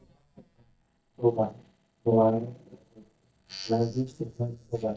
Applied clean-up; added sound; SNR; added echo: neural mask model DeepFilterNet 3.